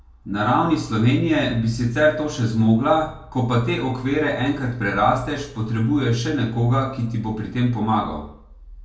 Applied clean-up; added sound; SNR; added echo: none; none; none; reverberation time 0.3 s.